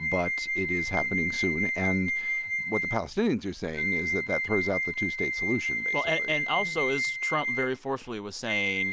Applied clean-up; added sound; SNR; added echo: none; Wind instrument, woodwind instrument; 0 dB; none.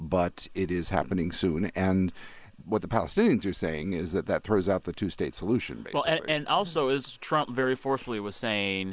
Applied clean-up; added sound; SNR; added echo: neural mask model Resemble Enhance denoiser.